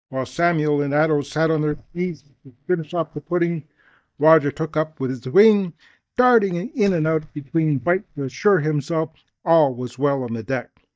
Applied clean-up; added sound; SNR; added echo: neural mask model DeepFilterNet 3.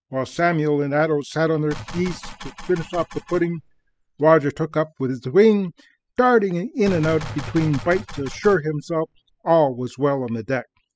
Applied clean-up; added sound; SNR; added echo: classical method spectral subtraction.